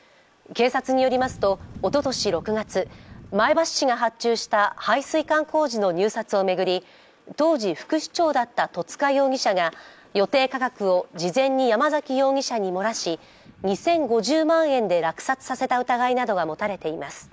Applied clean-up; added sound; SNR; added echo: none; none; none; none.